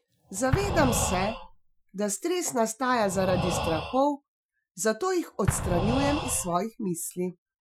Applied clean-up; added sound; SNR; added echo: classical method Wiener filter.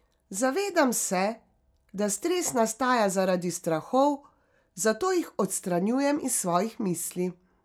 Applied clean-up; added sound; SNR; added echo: none; none; none; none.